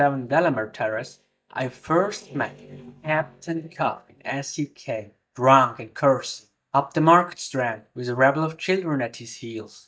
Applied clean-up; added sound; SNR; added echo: neural mask model DeepFilterNet 3.